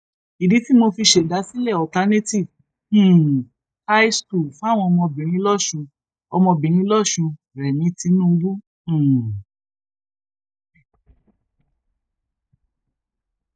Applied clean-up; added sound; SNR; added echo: neural mask model DeepFilterNet 3.